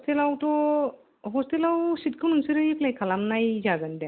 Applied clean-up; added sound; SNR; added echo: none; none; none; none.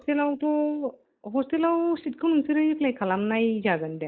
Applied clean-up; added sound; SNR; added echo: neural mask model DeepFilterNet 3.